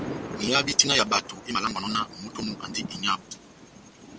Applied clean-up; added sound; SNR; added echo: none; Thunder; 12 dB; none.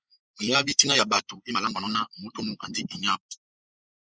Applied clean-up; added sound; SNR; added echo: neural mask model Resemble Enhance denoiser.